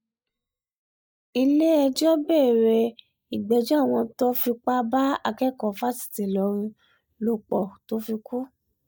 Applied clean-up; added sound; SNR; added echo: neural mask model DeepFilterNet 3.